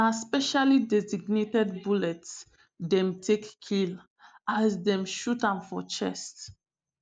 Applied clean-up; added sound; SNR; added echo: none; none; none; none.